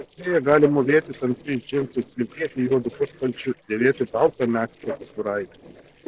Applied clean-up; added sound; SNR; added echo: neural separator model SepFormer DNS4.